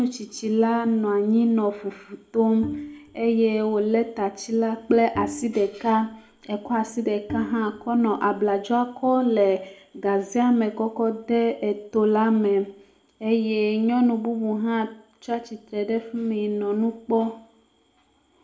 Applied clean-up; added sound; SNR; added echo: none; Bowed string instrument; 14 dB; reverberation time 0.3 s.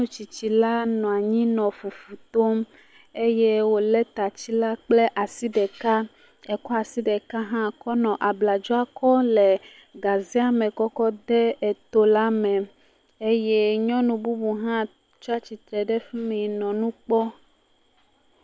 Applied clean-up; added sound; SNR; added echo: none; none; none; none.